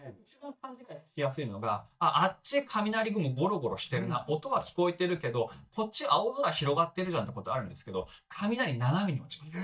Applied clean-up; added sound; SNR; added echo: neural mask model DeepFilterNet 3.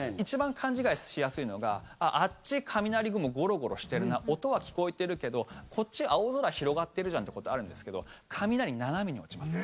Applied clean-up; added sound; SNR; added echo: none; none; none; none.